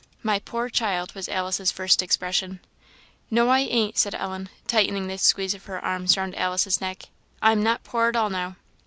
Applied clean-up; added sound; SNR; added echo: none; none; none; none.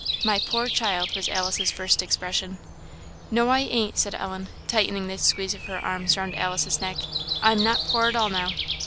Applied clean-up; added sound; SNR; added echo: none; Breathing; 5 dB; none.